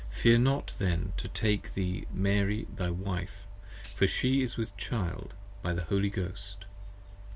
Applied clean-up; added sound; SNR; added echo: none; Tambourine; 8 dB; none.